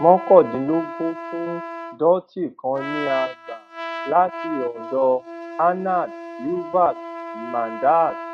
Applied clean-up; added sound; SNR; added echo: neural mask model RNNoise.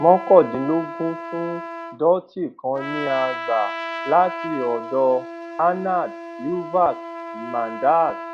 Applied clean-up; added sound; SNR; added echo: none; Trumpet; 10 dB; none.